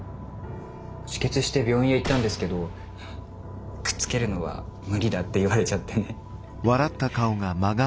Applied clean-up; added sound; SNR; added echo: none; Gunshot, gunfire + Thunder / Rain; 13 dB; none.